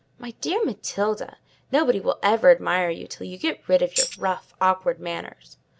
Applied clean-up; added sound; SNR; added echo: none; Tambourine; 4 dB; none.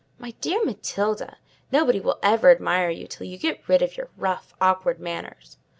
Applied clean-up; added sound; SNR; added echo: none; none; none; none.